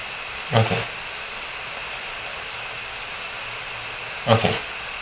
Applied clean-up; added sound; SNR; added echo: none; none; none; none.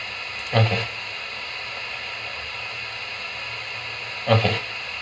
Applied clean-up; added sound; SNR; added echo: none; none; none; reverberation time 0.2 s.